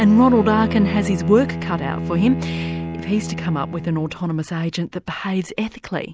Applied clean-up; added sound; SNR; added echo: none; Bowed string instrument; 7 dB; none.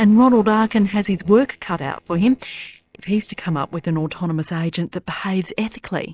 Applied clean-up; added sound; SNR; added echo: neural separator model SepFormer DNS4.